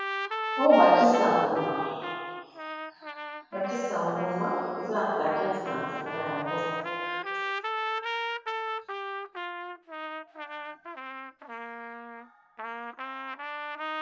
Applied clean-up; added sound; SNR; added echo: none; Trumpet; 6 dB; reverberation time 1.8 s.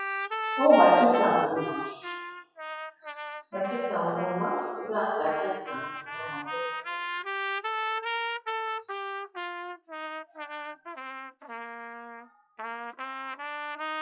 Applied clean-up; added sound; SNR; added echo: classical method WPE with log-MMSE.